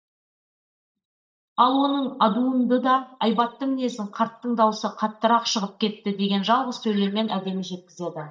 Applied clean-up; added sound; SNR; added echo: neural mask model DeepFilterNet 3.